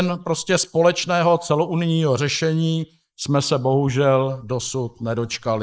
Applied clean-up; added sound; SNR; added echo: neural mask model Resemble Enhance denoiser.